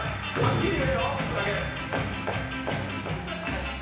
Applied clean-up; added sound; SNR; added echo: none; Gong; 16 dB; reverberation time 0.9 s.